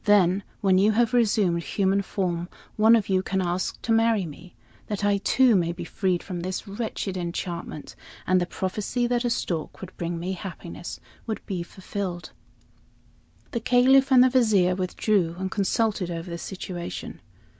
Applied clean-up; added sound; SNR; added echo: none; none; none; none.